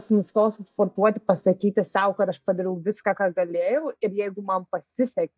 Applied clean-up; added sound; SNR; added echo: neural mask model DeepFilterNet 3.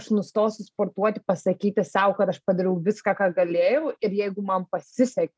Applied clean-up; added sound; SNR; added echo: none; none; none; none.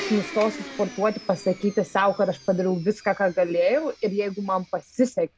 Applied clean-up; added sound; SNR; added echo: none; Domestic sounds, home sounds; 17 dB; none.